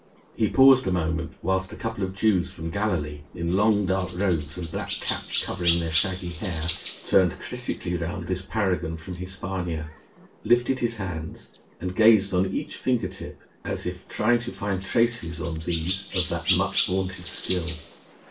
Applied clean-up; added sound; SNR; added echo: none; Chirp, tweet; 5 dB; reverberation time 0.2 s.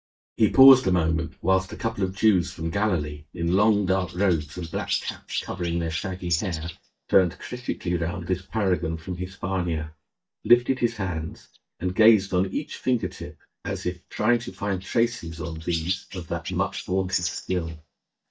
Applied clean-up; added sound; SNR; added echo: neural mask model DeepFilterNet 3.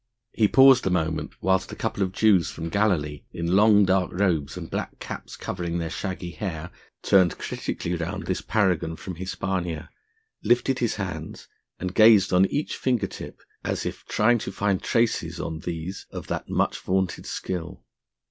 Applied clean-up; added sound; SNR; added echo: none; none; none; none.